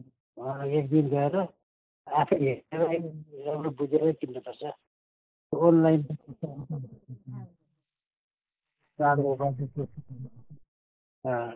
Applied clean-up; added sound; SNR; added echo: neural mask model Resemble Enhance denoiser.